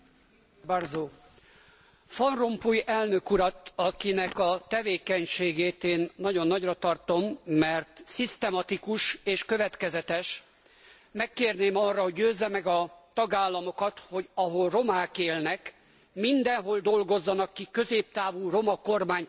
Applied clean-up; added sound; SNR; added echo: none; none; none; none.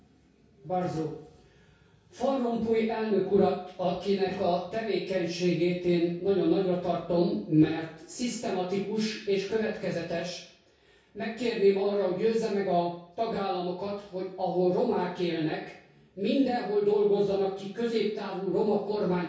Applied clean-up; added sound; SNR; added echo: none; none; none; reverberation time 0.6 s.